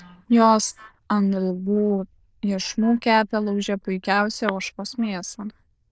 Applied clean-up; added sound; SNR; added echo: neural diffusion model UNIVERSE++.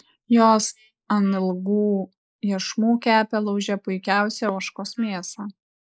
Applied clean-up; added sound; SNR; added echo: neural mask model Resemble Enhance denoiser.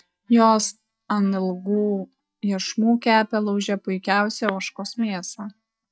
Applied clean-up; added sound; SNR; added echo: neural mask model DeepFilterNet 3.